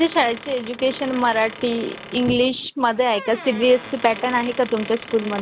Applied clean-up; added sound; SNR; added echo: none; Squeak / Wood; 14 dB; none.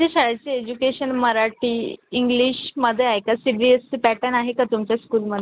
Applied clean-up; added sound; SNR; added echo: none; none; none; none.